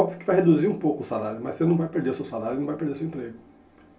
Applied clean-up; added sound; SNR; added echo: none; none; none; reverberation time 0.2 s.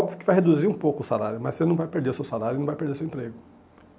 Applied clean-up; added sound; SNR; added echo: none; none; none; none.